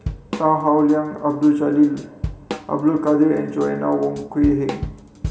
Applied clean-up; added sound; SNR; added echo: none; Drum / Drum kit; 13 dB; reverberation time 0.3 s.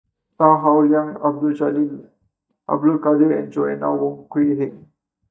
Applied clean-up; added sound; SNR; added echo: neural mask model DeepFilterNet 3.